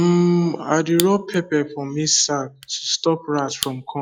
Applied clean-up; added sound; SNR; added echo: classical method log-MMSE.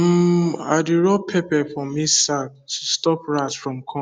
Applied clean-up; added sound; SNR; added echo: none; none; none; none.